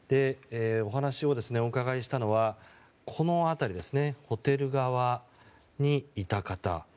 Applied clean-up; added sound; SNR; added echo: none; none; none; none.